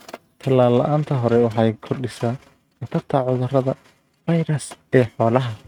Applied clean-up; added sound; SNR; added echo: neural mask model RNNoise.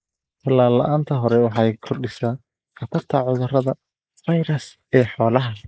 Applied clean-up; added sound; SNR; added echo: neural mask model Resemble Enhance denoiser.